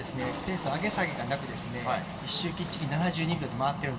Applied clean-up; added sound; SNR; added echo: none; Toilet flush / Water; 10 dB; reverberation time 2.7 s.